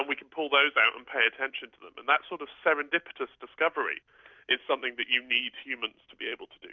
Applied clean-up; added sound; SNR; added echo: none; none; none; none.